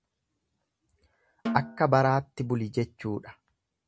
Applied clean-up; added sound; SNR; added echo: none; Snare drum; 9 dB; none.